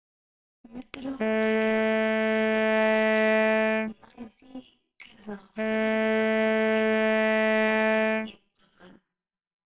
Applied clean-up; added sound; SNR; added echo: neural separator model SepFormer WHAMR!.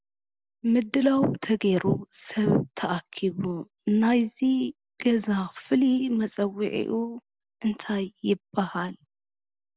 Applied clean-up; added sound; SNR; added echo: none; none; none; none.